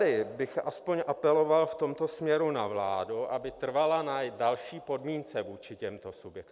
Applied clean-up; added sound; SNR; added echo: none; none; none; none.